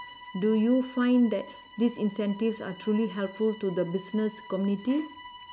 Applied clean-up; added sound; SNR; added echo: none; Bowed string instrument; 18 dB; none.